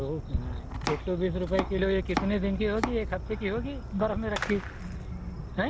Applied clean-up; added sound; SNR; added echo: none; Fireworks + Domestic sounds, home sounds; 3 dB; none.